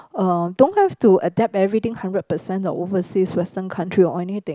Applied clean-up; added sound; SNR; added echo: none; none; none; none.